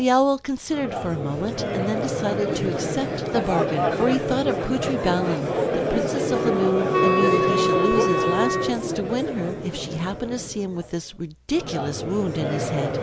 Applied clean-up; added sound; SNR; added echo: none; Crowd + Wind instrument, woodwind instrument; -1 dB; none.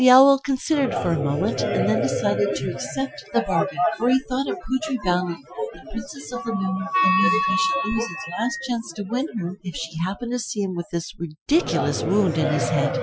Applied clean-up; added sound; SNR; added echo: classical method Wiener filter.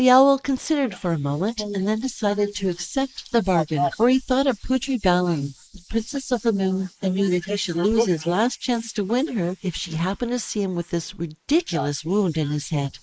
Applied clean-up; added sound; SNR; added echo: neural mask model Resemble Enhance denoiser.